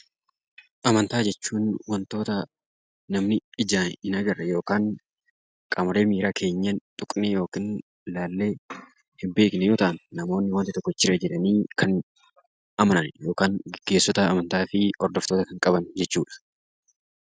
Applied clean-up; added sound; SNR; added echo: none; none; none; none.